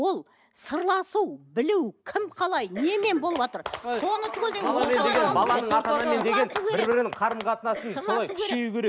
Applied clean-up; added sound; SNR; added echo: none; Cough; 16 dB; none.